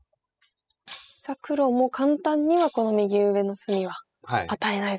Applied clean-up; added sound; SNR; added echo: classical method spectral subtraction.